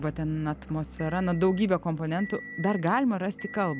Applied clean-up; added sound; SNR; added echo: none; Motor vehicle (road) / Engine; 15 dB; none.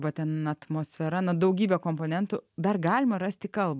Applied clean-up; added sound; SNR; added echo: none; none; none; none.